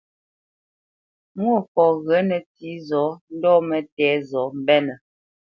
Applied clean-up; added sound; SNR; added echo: none; none; none; none.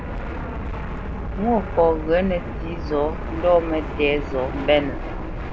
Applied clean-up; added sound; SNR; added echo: none; Fixed-wing aircraft, airplane; 5 dB; none.